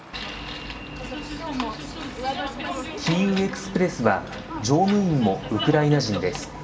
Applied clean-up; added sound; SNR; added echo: none; Engine starting; 20 dB; reverberation time 1.4 s.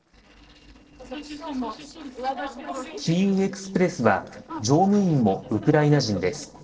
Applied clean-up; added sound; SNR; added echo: neural separator model SepFormer DNS4.